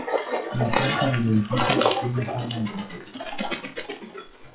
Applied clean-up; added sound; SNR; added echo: classical method WPE with log-MMSE.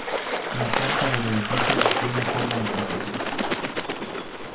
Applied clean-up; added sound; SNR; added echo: none; Water / Bird; -4 dB; reverberation time 2.4 s.